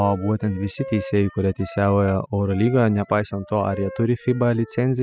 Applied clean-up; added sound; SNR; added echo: classical method spectral subtraction.